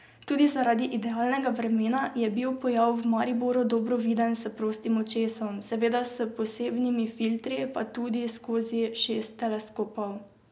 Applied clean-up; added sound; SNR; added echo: none; none; none; none.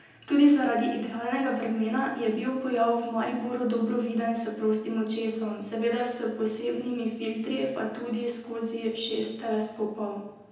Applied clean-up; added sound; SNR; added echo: none; none; none; reverberation time 0.9 s.